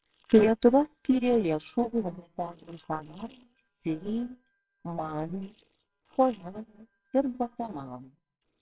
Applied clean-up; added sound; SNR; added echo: neural separator model SepFormer WHAMR!.